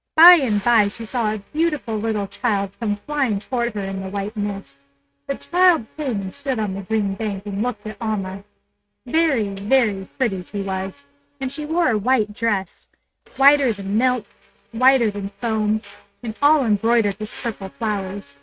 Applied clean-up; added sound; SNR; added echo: neural mask model RNNoise.